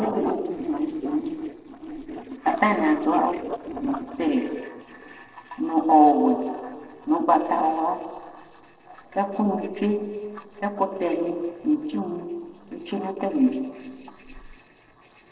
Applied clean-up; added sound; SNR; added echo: neural separator model SepFormer DNS4.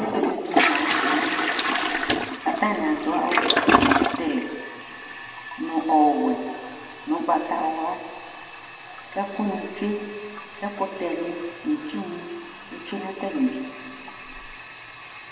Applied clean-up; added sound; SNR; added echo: none; Toilet flush; 0 dB; reverberation time 1.8 s.